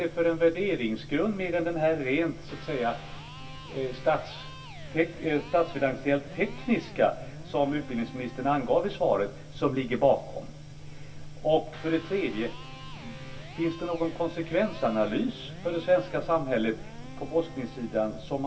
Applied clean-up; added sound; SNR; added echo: none; Electric guitar; 19 dB; reverberation time 0.2 s.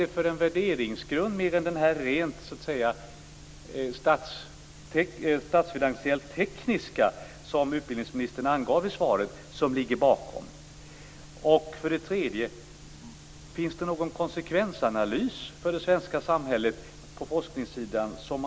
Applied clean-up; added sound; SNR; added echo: none; none; none; none.